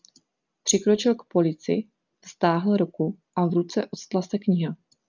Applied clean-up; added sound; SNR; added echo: none; none; none; none.